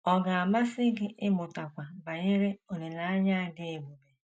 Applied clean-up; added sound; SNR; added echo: none; none; none; none.